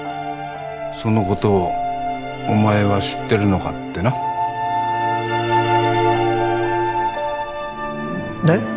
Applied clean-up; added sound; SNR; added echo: none; Buzz; 19 dB; none.